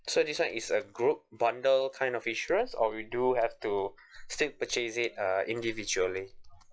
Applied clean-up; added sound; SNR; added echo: classical method log-MMSE.